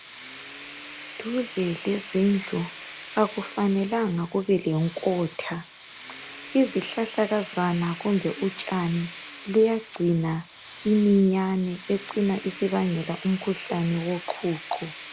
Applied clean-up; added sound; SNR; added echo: none; Tools; 16 dB; none.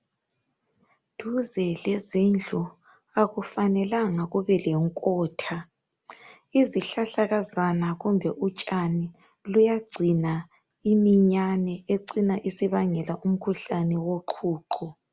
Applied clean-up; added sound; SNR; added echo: none; none; none; none.